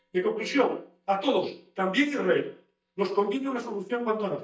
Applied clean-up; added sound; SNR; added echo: neural mask model DeepFilterNet 3.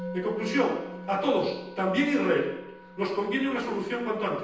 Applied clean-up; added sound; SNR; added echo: none; Musical instrument; 14 dB; reverberation time 0.9 s.